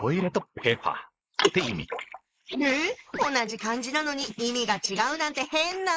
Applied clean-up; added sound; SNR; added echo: neural mask model Resemble Enhance denoiser.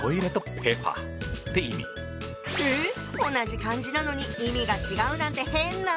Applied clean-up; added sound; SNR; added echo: none; none; none; none.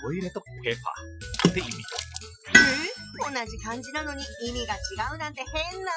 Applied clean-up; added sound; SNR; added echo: classical method Wiener filter.